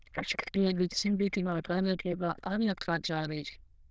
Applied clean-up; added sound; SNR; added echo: neural diffusion model UNIVERSE++.